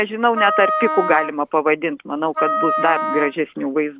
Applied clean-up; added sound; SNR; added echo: none; Wind instrument, woodwind instrument; 3 dB; none.